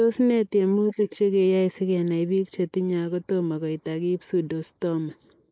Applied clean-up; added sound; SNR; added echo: neural mask model Resemble Enhance denoiser.